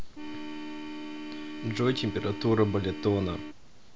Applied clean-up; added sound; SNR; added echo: none; Organ; 8 dB; none.